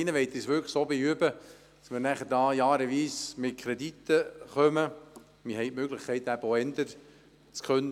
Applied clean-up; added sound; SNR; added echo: none; none; none; none.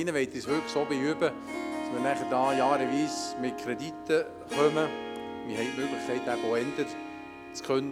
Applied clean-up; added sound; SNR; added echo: none; Harp; 5 dB; none.